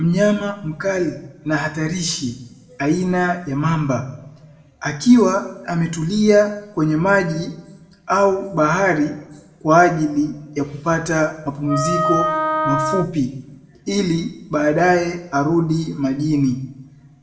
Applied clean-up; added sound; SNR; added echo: none; Wind instrument, woodwind instrument; 1 dB; reverberation time 0.6 s.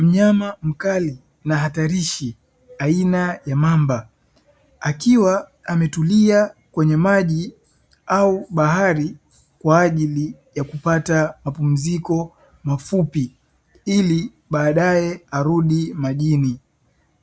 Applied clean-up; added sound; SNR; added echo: none; none; none; none.